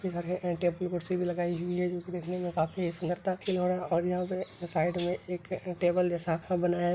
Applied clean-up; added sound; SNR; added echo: none; Tambourine; 3 dB; none.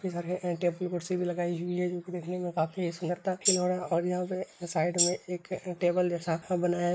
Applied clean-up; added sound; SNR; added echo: neural mask model Resemble Enhance denoiser.